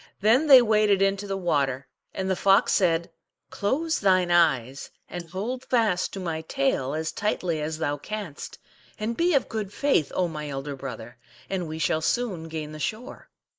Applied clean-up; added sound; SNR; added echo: neural mask model Resemble Enhance denoiser.